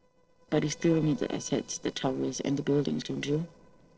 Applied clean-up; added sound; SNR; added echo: neural separator model SepFormer DNS4.